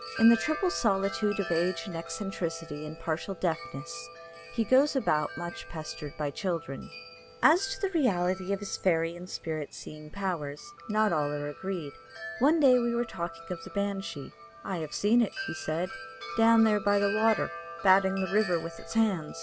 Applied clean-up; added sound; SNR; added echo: none; Wind chime; 13 dB; none.